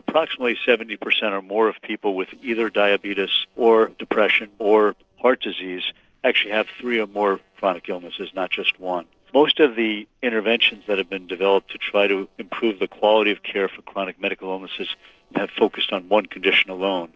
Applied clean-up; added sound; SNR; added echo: neural separator model SepFormer DNS4.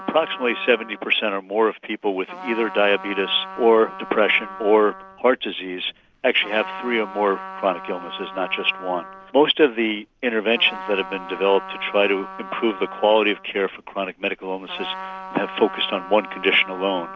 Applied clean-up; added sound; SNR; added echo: none; Trumpet; 14 dB; none.